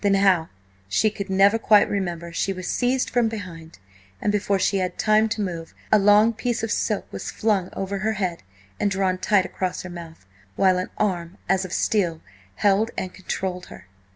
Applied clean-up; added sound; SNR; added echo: none; none; none; none.